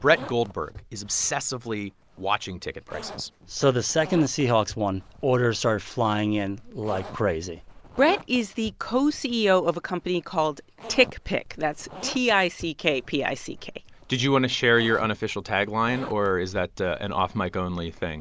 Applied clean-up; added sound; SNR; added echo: none; Zipper (clothing); 19 dB; none.